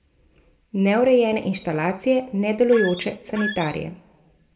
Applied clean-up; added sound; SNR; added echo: none; Squeak; 10 dB; reverberation time 1.0 s.